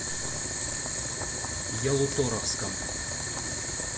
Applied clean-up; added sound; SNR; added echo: none; Boiling; -3 dB; reverberation time 0.7 s.